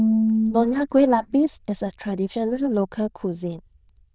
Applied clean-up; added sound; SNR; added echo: neural diffusion model UNIVERSE++.